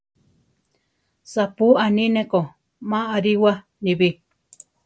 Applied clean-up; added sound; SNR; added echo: none; none; none; none.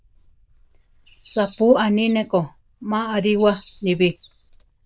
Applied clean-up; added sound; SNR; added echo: neural diffusion model UNIVERSE++.